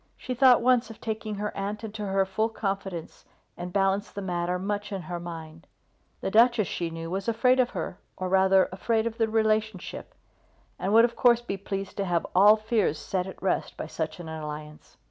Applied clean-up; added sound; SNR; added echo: none; none; none; none.